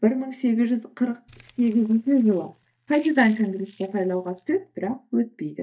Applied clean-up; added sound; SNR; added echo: neural mask model DeepFilterNet 3.